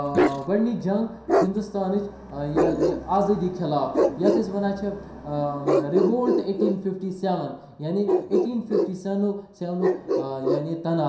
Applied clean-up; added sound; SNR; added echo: none; Bark; 1 dB; reverberation time 0.7 s.